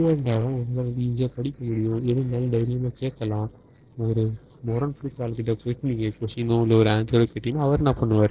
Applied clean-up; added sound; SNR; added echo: neural separator model SepFormer DNS4.